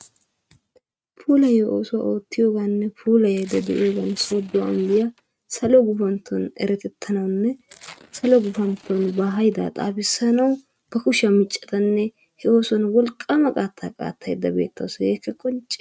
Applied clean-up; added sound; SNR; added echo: neural mask model RNNoise.